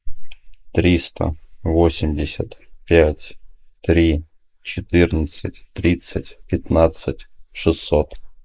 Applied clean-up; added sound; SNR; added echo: neural mask model Resemble Enhance denoiser.